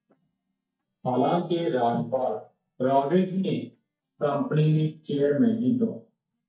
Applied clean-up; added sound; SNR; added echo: neural mask model DeepFilterNet 3.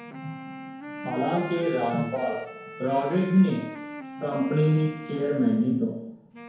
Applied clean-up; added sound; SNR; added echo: none; Wind instrument, woodwind instrument; 13 dB; reverberation time 0.9 s.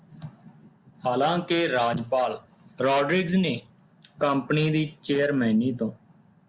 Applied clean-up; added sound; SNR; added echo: none; none; none; none.